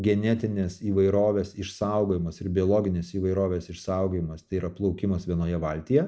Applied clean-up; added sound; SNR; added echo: none; none; none; none.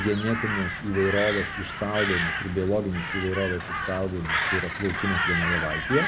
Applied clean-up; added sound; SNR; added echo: none; Crow; 2 dB; none.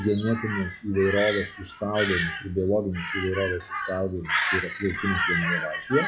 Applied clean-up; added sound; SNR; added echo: classical method log-MMSE.